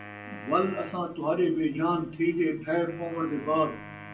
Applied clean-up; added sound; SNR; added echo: none; Wind instrument, woodwind instrument; 17 dB; reverberation time 0.2 s.